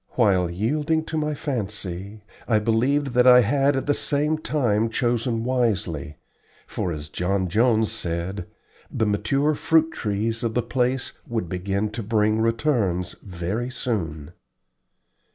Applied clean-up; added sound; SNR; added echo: none; none; none; none.